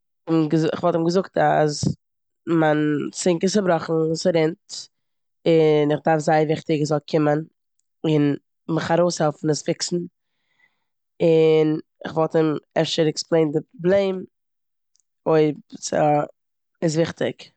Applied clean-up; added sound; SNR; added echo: none; none; none; none.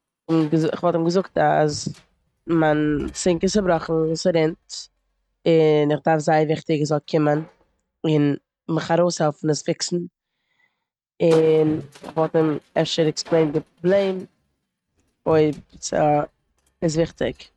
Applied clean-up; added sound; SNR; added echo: neural mask model RNNoise.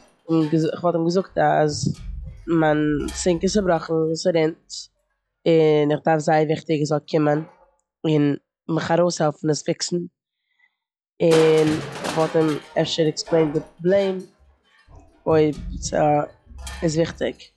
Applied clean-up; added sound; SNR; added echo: classical method log-MMSE.